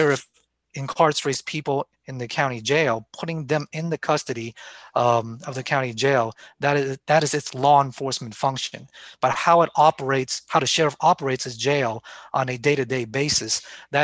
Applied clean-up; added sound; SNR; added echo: neural mask model Resemble Enhance denoiser.